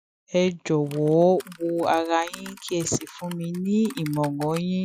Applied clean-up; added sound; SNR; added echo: classical method Wiener filter.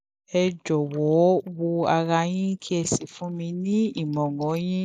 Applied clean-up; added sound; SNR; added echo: neural mask model Resemble Enhance denoiser.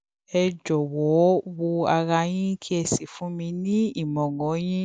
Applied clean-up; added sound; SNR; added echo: none; none; none; none.